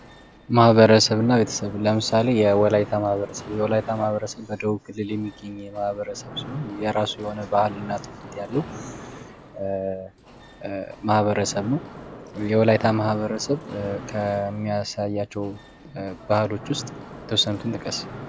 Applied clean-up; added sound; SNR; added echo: none; Mechanisms; 16 dB; none.